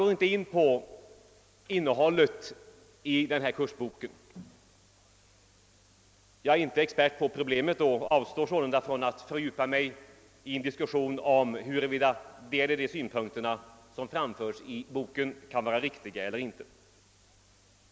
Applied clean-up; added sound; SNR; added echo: none; none; none; none.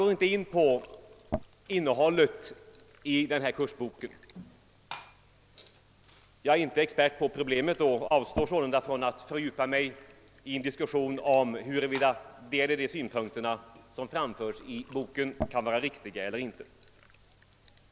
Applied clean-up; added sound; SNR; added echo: none; Fill (with liquid) / Glass; 16 dB; none.